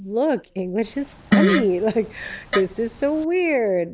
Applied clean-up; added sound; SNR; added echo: none; Fart; 2 dB; none.